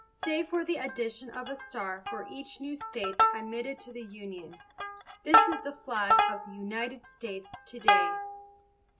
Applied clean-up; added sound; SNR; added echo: none; Plucked string instrument; -5 dB; none.